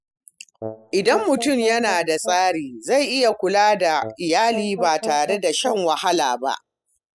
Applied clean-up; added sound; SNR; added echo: classical method spectral subtraction.